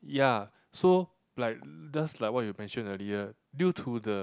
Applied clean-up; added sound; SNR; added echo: none; none; none; none.